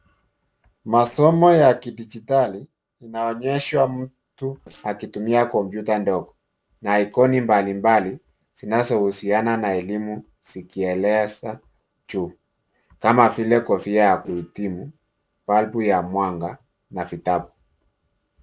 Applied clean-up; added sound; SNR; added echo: neural separator model SepFormer DNS4.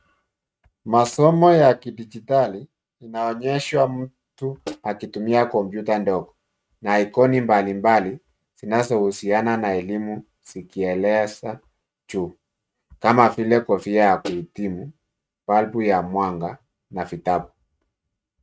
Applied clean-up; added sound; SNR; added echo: neural mask model RNNoise.